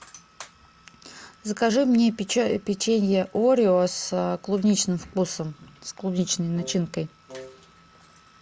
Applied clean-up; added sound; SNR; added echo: none; Wind instrument, woodwind instrument; 19 dB; none.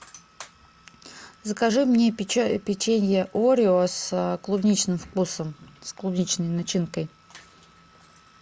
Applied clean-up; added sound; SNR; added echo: none; none; none; none.